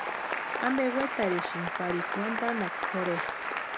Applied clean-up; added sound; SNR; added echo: none; Applause / Cheering; 0 dB; none.